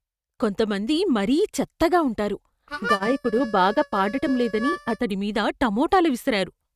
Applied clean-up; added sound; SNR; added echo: neural mask model RNNoise.